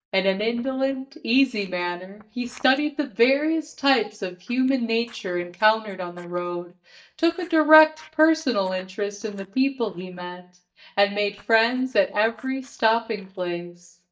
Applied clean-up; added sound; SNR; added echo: neural mask model DeepFilterNet 3.